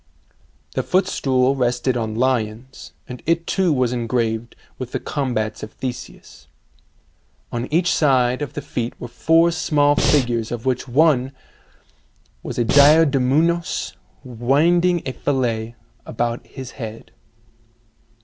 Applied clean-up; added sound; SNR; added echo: none; Breathing; -1 dB; none.